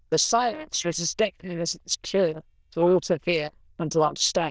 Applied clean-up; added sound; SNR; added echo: neural diffusion model UNIVERSE++.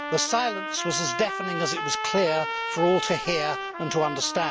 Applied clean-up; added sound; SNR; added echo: none; Trumpet; 5 dB; none.